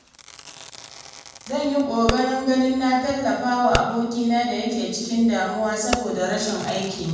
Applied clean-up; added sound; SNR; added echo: none; Fireworks; 12 dB; reverberation time 1.2 s.